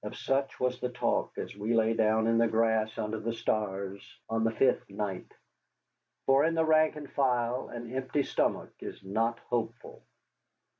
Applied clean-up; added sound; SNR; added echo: none; none; none; none.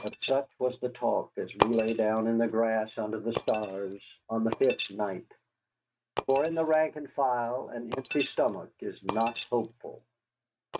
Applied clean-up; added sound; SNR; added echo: neural mask model RNNoise.